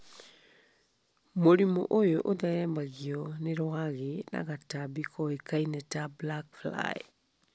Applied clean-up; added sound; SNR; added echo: none; none; none; none.